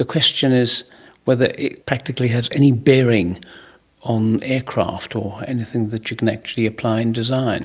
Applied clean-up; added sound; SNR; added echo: none; none; none; none.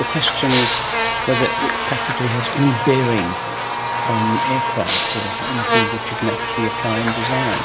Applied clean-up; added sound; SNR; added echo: none; Shatter + Buzz; -1 dB; none.